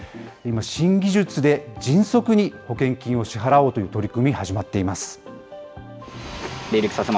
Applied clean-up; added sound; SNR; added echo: none; none; none; none.